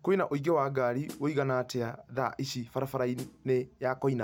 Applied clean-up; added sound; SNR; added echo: none; Snare drum; 18 dB; none.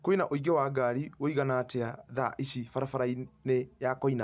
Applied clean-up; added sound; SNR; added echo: none; none; none; none.